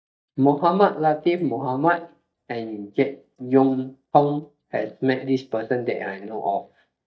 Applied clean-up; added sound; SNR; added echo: neural mask model DeepFilterNet 3.